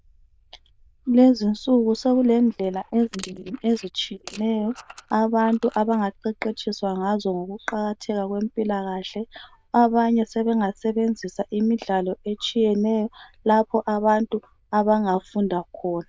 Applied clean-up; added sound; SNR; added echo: neural diffusion model UNIVERSE++.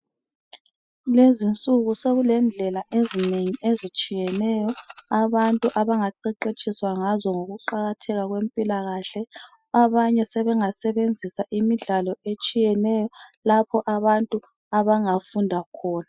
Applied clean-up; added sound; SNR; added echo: classical method spectral subtraction.